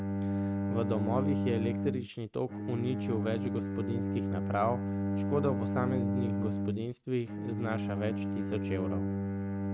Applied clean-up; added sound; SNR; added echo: neural mask model RNNoise.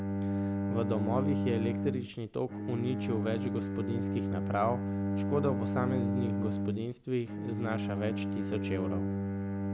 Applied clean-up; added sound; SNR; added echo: none; Bowed string instrument; -2 dB; none.